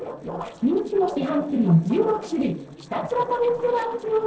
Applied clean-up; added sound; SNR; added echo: neural separator model SepFormer DNS4.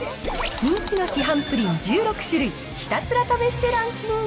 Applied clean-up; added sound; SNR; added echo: none; none; none; none.